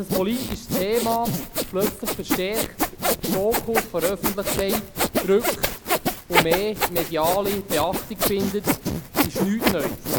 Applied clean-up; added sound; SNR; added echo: none; Sawing; -1 dB; none.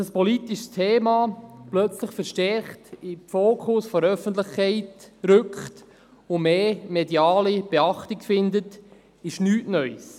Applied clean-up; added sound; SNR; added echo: none; none; none; none.